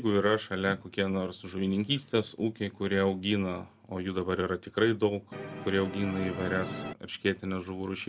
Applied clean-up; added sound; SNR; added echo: none; Musical instrument; 8 dB; none.